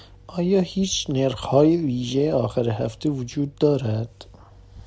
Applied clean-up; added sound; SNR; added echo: none; none; none; none.